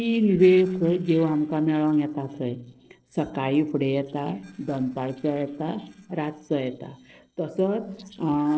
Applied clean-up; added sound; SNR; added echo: neural separator model SepFormer DNS4.